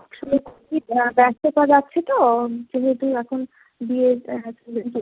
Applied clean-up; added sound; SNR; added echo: none; none; none; none.